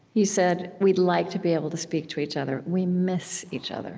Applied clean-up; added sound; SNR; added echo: none; none; none; none.